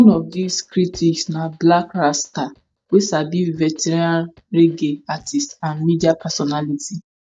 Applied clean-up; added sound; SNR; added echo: neural mask model DeepFilterNet 3.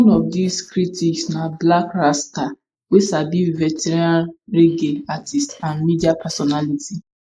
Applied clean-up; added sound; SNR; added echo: neural mask model Resemble Enhance denoiser.